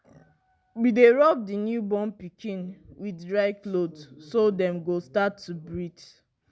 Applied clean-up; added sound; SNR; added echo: none; none; none; none.